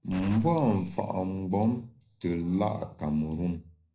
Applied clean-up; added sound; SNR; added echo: none; Gunshot, gunfire; 19 dB; reverberation time 0.5 s.